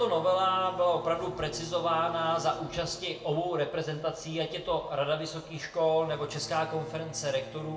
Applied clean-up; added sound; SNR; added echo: none; Bowed string instrument; 18 dB; reverberation time 0.6 s.